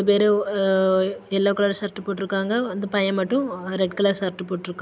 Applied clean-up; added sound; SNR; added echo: none; none; none; none.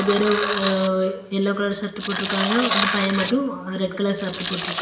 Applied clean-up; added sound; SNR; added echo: none; Tools; 5 dB; reverberation time 0.8 s.